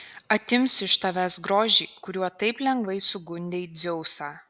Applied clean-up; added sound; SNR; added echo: none; none; none; none.